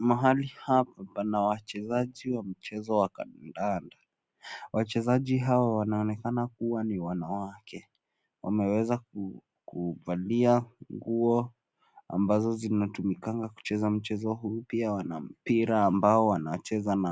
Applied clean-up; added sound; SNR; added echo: none; none; none; none.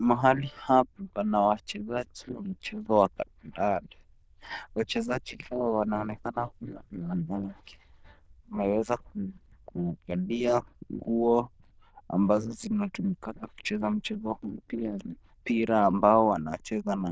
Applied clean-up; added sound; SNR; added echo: neural diffusion model UNIVERSE++.